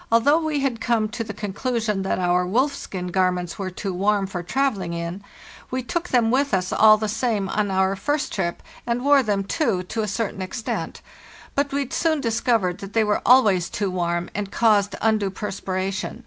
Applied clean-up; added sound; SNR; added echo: none; none; none; none.